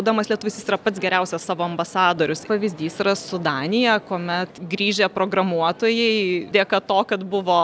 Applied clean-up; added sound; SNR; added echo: none; none; none; none.